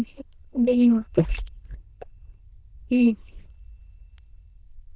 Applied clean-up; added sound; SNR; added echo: neural diffusion model UNIVERSE++.